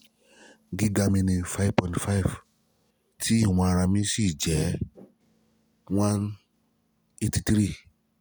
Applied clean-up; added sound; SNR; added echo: none; none; none; none.